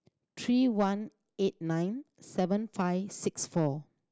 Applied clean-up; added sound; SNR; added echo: none; none; none; none.